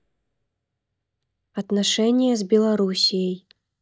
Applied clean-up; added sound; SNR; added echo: neural mask model DeepFilterNet 3.